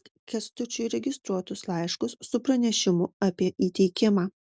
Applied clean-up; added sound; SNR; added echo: none; none; none; none.